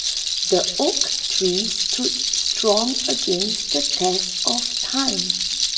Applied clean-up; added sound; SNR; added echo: none; Rattle; -3 dB; reverberation time 1.0 s.